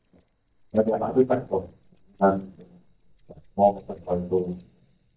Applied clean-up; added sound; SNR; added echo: neural mask model DeepFilterNet 3.